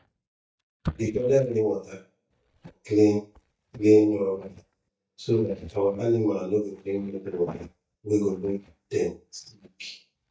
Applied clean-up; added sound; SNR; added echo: neural mask model DeepFilterNet 3.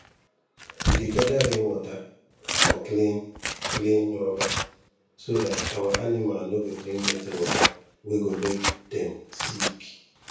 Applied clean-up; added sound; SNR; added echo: none; Tearing; 1 dB; reverberation time 0.6 s.